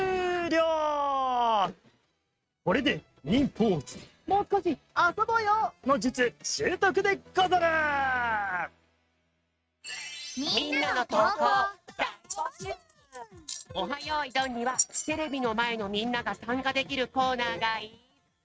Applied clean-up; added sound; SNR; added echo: neural mask model RNNoise.